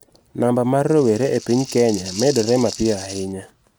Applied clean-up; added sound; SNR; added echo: none; Rattle (instrument); 14 dB; none.